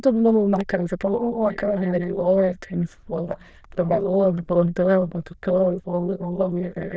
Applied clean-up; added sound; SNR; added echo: neural diffusion model UNIVERSE++.